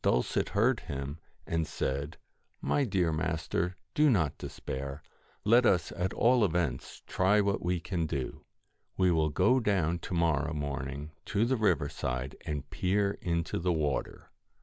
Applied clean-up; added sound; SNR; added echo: none; none; none; none.